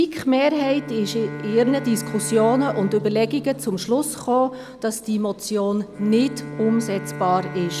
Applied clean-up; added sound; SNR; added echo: none; Bowed string instrument; 13 dB; none.